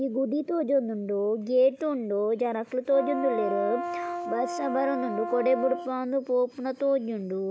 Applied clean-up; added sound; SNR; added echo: none; Brass instrument; 6 dB; none.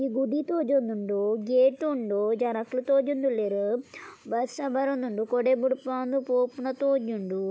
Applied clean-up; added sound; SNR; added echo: none; none; none; none.